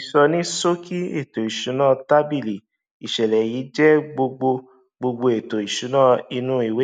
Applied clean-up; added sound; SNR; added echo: none; none; none; none.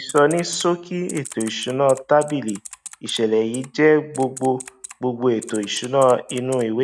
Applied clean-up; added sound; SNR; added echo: none; Typing; 19 dB; none.